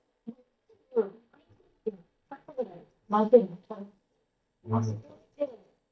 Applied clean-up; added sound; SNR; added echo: neural mask model DeepFilterNet 3.